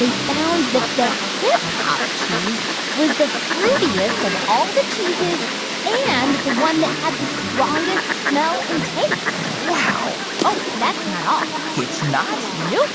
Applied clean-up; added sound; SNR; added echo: none; Fowl; 2 dB; none.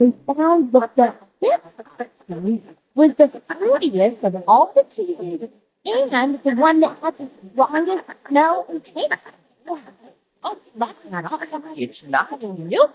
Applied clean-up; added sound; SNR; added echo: neural mask model DeepFilterNet 3.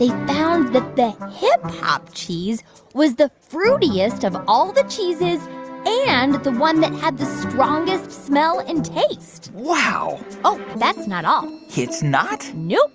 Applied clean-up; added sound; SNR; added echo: none; none; none; none.